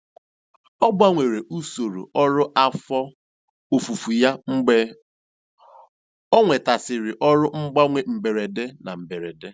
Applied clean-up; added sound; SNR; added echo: none; none; none; none.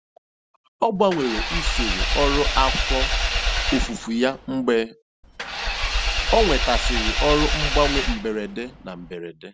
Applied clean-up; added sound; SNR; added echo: none; Engine / Vehicle; -1 dB; none.